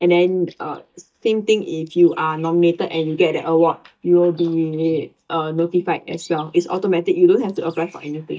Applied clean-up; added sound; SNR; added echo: neural mask model DeepFilterNet 3.